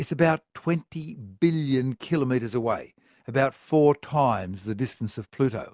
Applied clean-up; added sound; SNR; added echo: none; none; none; none.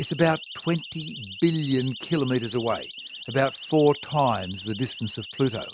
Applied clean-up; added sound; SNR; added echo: none; Siren; 14 dB; none.